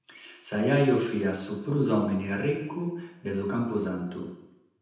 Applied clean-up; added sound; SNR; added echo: none; none; none; reverberation time 0.9 s.